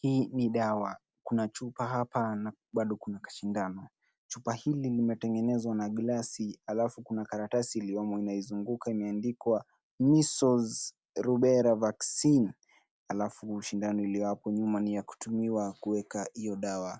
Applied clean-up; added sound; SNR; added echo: none; none; none; none.